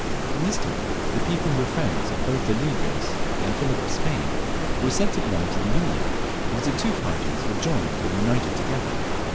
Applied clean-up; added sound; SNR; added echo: none; Stream; -4 dB; none.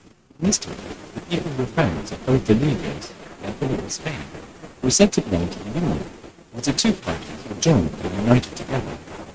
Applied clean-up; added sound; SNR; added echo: neural mask model RNNoise.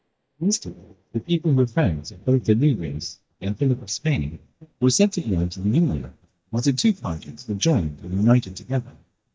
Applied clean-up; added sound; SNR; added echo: neural mask model DeepFilterNet 3.